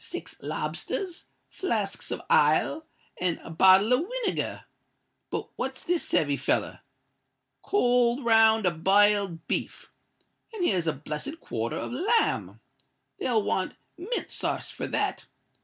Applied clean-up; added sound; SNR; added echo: none; none; none; none.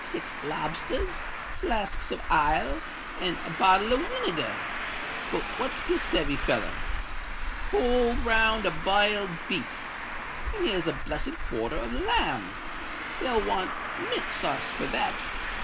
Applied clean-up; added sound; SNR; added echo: none; Traffic noise, roadway noise; 3 dB; none.